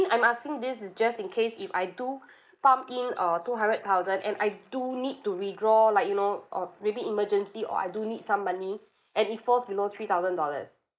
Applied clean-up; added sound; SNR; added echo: neural mask model Resemble Enhance denoiser.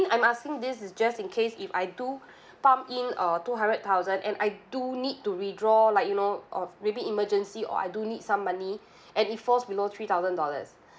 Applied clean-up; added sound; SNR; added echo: none; none; none; none.